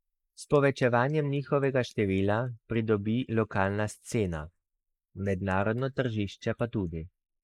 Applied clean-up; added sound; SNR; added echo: neural mask model Resemble Enhance denoiser.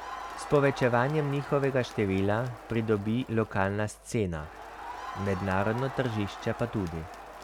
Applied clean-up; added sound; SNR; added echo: none; Crowd; 12 dB; none.